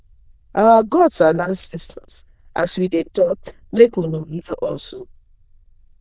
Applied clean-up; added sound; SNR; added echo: neural diffusion model UNIVERSE++.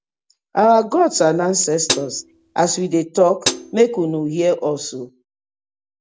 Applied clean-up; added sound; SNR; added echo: none; Hi-hat; 8 dB; none.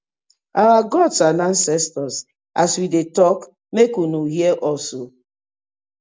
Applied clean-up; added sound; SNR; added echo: none; none; none; none.